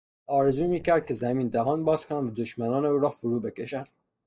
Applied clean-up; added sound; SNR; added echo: neural mask model DeepFilterNet 3.